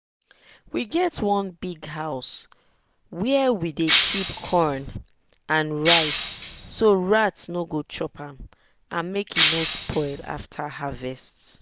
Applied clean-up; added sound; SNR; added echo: none; Shatter; -1 dB; none.